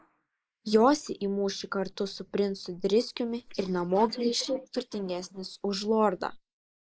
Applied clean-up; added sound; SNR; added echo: neural mask model Resemble Enhance denoiser.